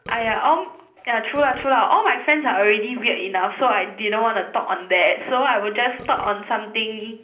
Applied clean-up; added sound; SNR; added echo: none; Burping, eructation; 19 dB; reverberation time 0.5 s.